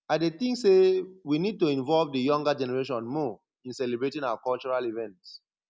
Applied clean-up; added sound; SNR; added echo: none; none; none; none.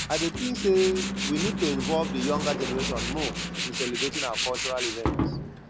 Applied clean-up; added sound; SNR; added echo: none; Tools + Car passing by / Engine / Truck; 1 dB; none.